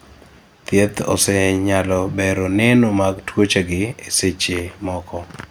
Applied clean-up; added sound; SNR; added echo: none; none; none; none.